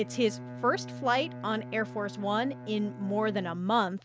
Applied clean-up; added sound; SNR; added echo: none; Bowed string instrument; 12 dB; none.